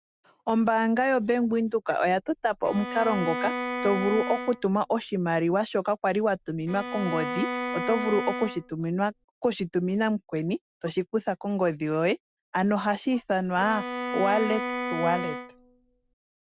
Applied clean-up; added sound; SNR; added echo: none; Bowed string instrument; 6 dB; none.